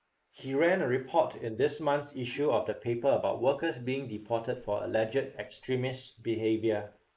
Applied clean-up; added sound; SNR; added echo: neural mask model Resemble Enhance denoiser.